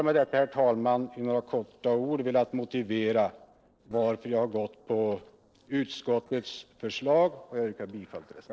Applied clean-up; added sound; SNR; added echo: neural separator model SepFormer DNS4.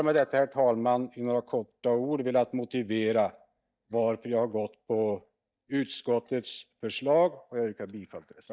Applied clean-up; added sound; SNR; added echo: neural mask model DeepFilterNet 3.